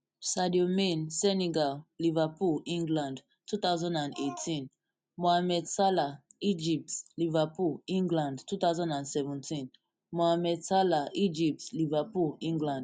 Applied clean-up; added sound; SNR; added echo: none; none; none; none.